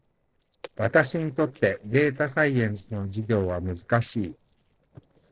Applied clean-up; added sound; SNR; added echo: neural separator model SepFormer DNS4.